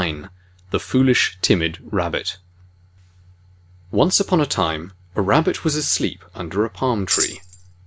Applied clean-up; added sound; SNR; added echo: none; Tambourine; 3 dB; none.